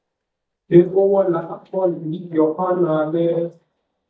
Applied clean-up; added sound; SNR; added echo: neural mask model DeepFilterNet 3.